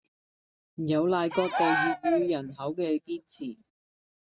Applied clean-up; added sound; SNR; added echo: neural mask model RNNoise.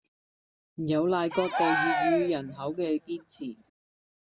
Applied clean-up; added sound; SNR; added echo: none; Cheering; 0 dB; none.